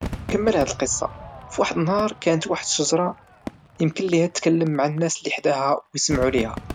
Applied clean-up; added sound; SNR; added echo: none; Crowd / Fireworks; 14 dB; none.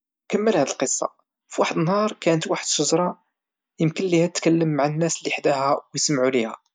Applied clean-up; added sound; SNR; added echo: none; none; none; none.